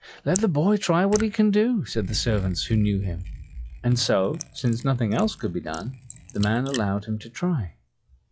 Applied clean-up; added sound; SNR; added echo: classical method log-MMSE.